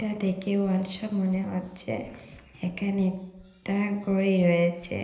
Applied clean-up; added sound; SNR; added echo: none; none; none; reverberation time 1.4 s.